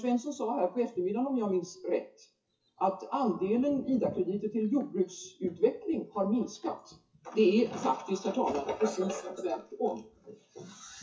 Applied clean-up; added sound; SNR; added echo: classical method WPE with log-MMSE.